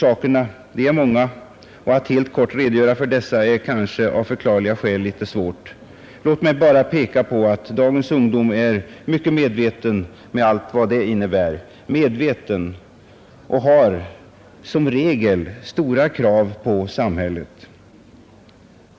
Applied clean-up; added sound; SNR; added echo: none; none; none; none.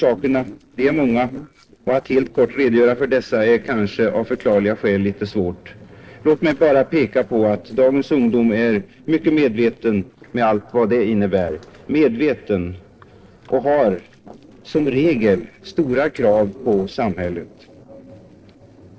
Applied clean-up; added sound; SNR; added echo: neural separator model SepFormer DNS4.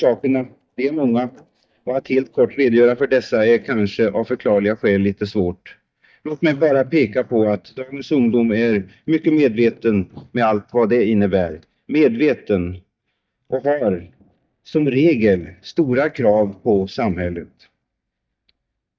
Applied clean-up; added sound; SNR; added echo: neural mask model DeepFilterNet 3.